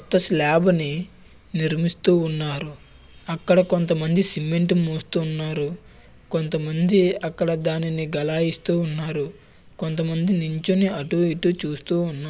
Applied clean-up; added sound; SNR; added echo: none; none; none; none.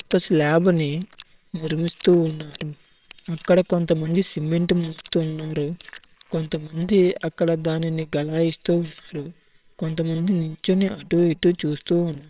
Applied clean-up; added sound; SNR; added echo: neural separator model SepFormer WHAMR!.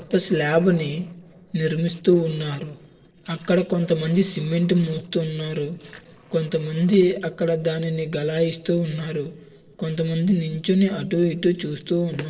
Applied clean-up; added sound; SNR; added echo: neural separator model SepFormer DNS4.